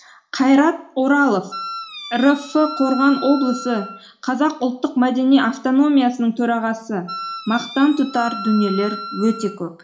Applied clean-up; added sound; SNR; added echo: none; Wind instrument, woodwind instrument; 12 dB; reverberation time 0.4 s.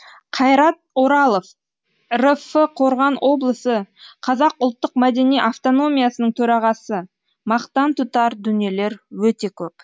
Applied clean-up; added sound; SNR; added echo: none; none; none; none.